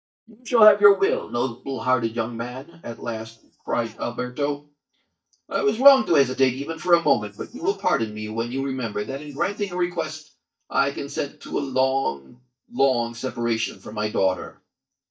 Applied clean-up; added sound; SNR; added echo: neural mask model DeepFilterNet 3.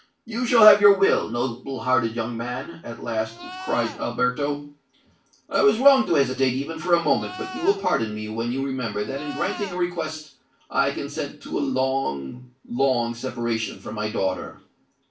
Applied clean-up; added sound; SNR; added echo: none; Livestock, farm animals, working animals; 14 dB; reverberation time 0.3 s.